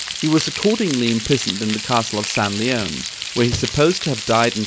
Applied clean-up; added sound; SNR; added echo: none; Frying (food); 7 dB; none.